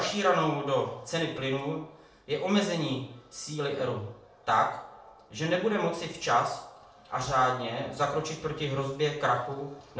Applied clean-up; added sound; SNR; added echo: none; none; none; reverberation time 0.5 s.